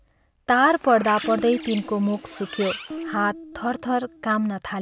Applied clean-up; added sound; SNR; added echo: none; Guitar + Bird; 12 dB; none.